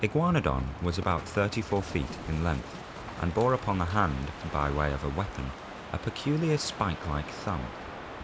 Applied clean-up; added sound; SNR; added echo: none; Crow; 11 dB; none.